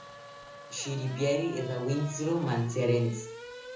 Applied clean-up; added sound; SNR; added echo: none; Race car, auto racing / Accelerating, revving, vroom; 14 dB; reverberation time 0.6 s.